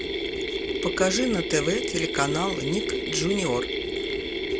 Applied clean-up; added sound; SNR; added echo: none; Mechanisms; 0 dB; none.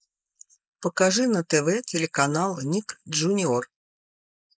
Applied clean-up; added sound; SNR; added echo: neural mask model Resemble Enhance denoiser.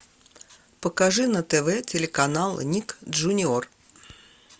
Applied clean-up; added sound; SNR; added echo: none; none; none; none.